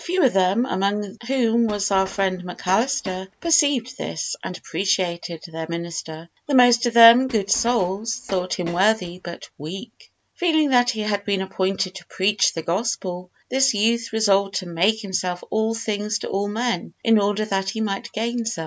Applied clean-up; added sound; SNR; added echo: none; Train; 18 dB; none.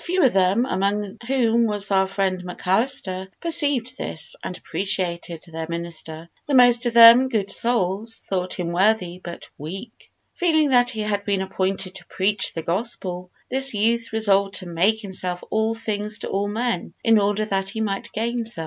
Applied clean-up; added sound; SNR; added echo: none; none; none; none.